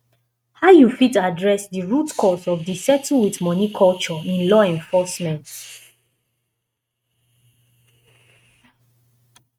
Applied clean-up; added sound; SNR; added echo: neural mask model RNNoise.